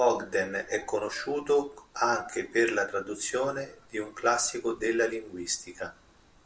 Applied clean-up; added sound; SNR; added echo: none; none; none; none.